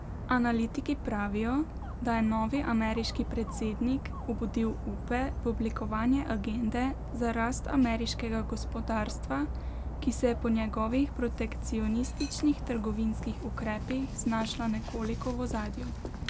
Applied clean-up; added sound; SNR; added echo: none; Dog; 5 dB; none.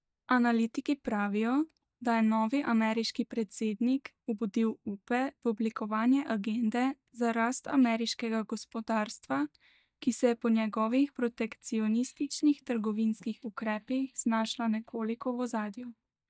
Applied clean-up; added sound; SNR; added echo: neural mask model DeepFilterNet 3.